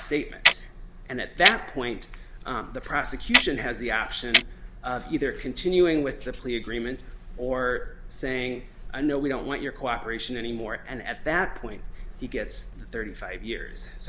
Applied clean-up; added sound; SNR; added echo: none; Clock; -1 dB; none.